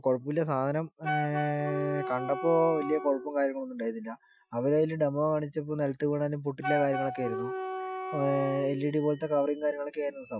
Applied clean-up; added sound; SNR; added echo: classical method Wiener filter.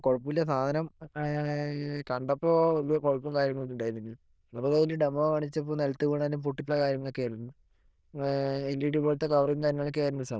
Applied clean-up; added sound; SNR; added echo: neural diffusion model UNIVERSE++.